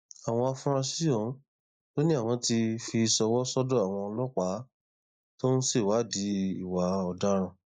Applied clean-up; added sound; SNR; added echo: neural mask model Resemble Enhance denoiser.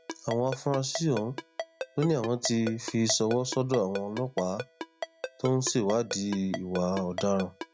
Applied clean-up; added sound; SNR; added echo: none; Ringtone; 10 dB; none.